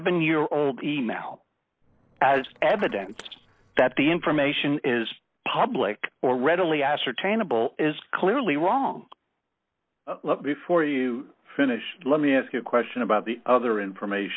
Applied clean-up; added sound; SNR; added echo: neural separator model SepFormer DNS4.